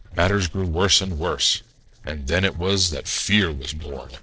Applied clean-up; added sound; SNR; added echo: neural separator model SepFormer DNS4.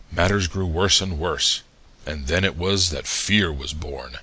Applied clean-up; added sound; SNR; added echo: none; none; none; none.